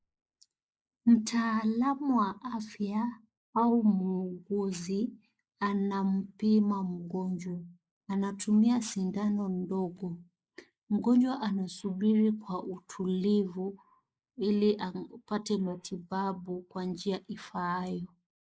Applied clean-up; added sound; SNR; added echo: neural mask model Resemble Enhance denoiser.